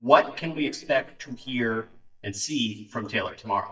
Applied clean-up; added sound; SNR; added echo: neural mask model DeepFilterNet 3.